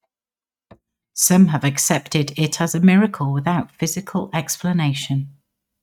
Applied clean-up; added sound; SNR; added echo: neural mask model RNNoise.